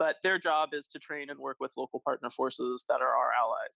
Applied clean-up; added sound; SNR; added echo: none; none; none; none.